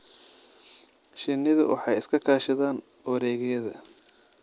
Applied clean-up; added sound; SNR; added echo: none; none; none; none.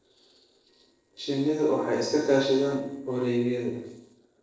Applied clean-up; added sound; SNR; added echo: neural separator model SepFormer DNS4.